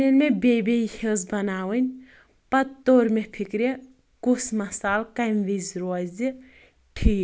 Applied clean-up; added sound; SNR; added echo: none; none; none; none.